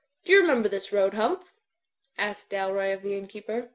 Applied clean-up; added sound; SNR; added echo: none; none; none; none.